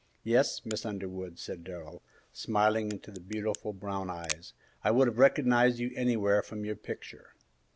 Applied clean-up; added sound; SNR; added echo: none; Crack; 16 dB; none.